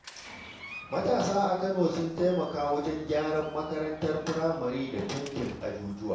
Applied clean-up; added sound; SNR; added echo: none; Door; 17 dB; reverberation time 0.6 s.